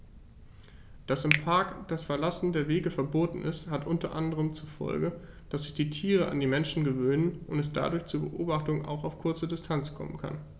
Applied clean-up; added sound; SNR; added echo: none; Finger snapping; 7 dB; none.